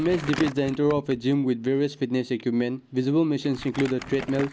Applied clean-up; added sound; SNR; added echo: none; Crumpling, crinkling; 14 dB; none.